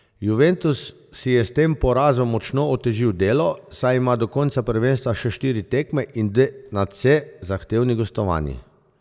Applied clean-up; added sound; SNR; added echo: none; none; none; none.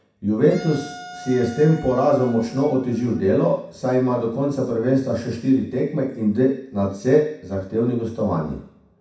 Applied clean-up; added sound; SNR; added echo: none; Wind instrument, woodwind instrument; 19 dB; reverberation time 0.6 s.